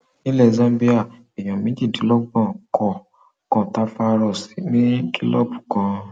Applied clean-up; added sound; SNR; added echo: none; none; none; none.